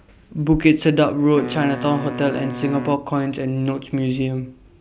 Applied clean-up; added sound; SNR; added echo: none; Wind instrument, woodwind instrument; 12 dB; none.